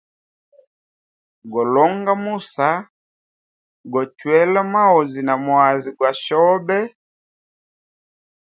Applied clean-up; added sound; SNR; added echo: none; none; none; none.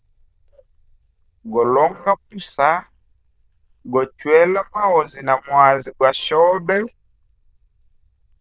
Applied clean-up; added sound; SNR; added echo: neural diffusion model UNIVERSE++.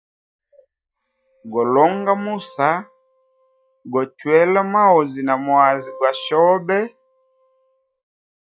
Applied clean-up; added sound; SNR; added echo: classical method log-MMSE.